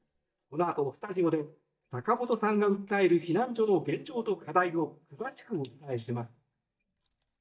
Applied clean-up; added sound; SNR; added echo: neural mask model DeepFilterNet 3.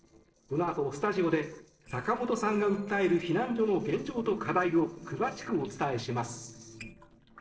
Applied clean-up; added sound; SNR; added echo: neural separator model SepFormer DNS4.